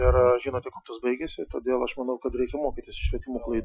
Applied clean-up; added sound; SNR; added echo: classical method Wiener filter.